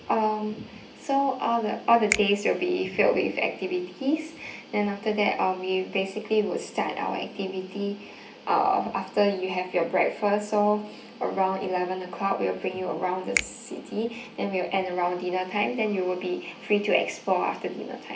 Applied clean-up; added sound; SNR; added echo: none; Finger snapping; 8 dB; reverberation time 0.3 s.